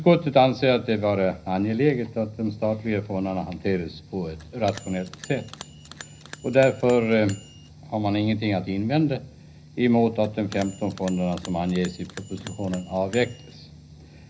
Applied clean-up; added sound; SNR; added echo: none; Bell; 20 dB; reverberation time 0.5 s.